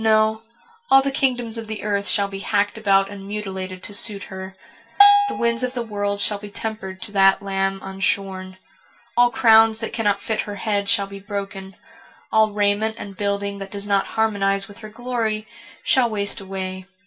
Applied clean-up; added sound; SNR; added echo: none; Bell; -2 dB; reverberation time 0.2 s.